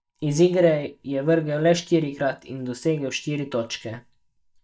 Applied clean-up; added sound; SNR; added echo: neural mask model DeepFilterNet 3.